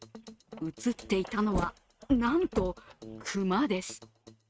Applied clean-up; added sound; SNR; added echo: neural mask model RNNoise.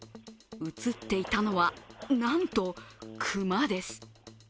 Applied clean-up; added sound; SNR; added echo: none; none; none; none.